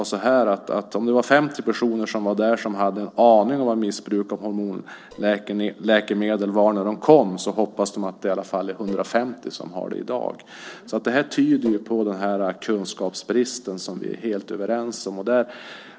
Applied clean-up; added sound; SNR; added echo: neural separator model SepFormer DNS4.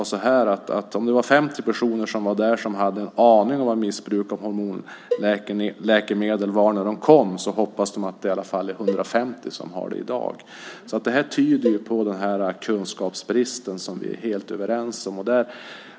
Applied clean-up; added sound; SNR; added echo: none; Cowbell; 10 dB; none.